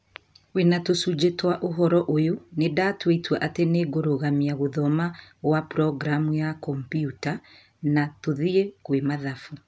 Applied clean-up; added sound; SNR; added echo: none; none; none; none.